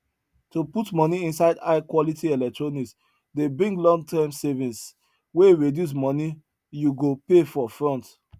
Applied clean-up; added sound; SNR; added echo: none; none; none; none.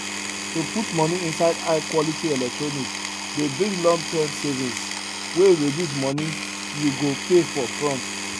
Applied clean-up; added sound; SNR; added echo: none; Power tool; 6 dB; none.